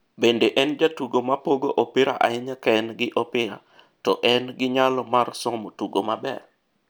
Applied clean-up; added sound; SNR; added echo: none; none; none; none.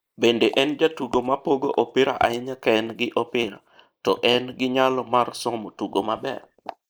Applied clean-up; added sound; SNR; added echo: neural mask model Resemble Enhance denoiser.